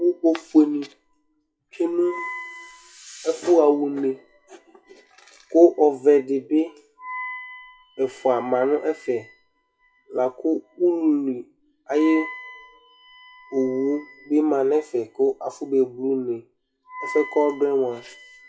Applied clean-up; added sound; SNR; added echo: classical method WPE with log-MMSE.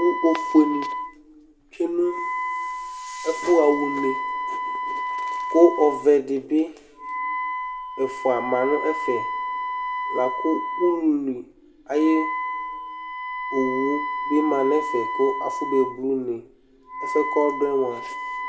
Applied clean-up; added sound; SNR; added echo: none; Wind instrument, woodwind instrument; 5 dB; reverberation time 0.9 s.